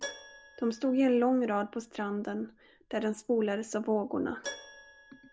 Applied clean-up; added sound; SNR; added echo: none; Keyboard (musical); 18 dB; none.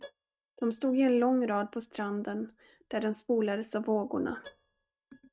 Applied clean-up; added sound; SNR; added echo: neural mask model RNNoise.